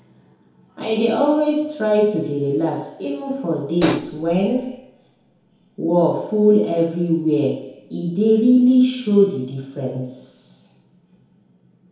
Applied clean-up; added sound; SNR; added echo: none; Hi-hat; 9 dB; reverberation time 2.0 s.